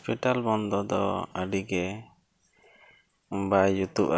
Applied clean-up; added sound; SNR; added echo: none; none; none; none.